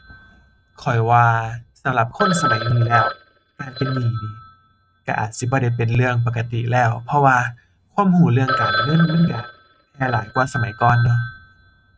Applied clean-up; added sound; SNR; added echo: neural mask model RNNoise.